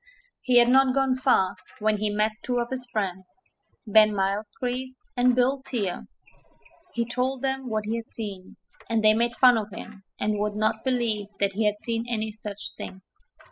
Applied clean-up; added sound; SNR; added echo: classical method spectral subtraction.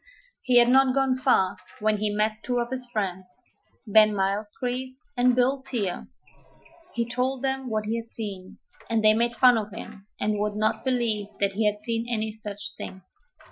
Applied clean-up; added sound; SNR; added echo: classical method Wiener filter.